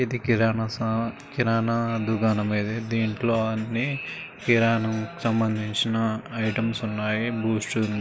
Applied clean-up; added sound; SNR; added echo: none; none; none; none.